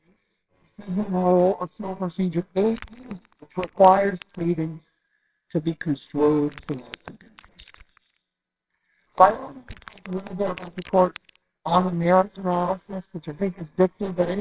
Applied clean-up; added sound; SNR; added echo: neural separator model SepFormer WHAMR!.